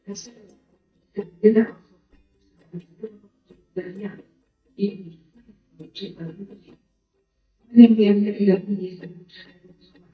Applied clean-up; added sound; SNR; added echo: neural mask model DeepFilterNet 3.